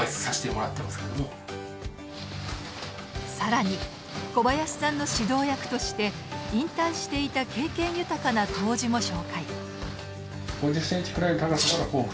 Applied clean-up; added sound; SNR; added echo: none; none; none; none.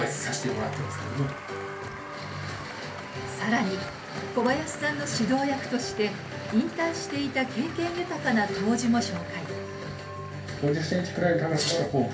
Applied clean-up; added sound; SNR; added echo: none; Applause; 14 dB; reverberation time 0.3 s.